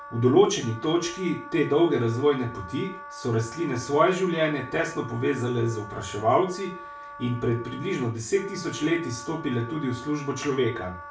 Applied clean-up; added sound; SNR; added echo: none; Wind instrument, woodwind instrument; 15 dB; reverberation time 0.3 s.